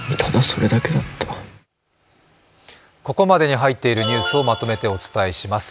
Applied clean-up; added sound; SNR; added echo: none; none; none; none.